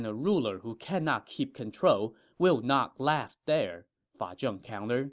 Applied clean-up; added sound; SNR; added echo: none; none; none; none.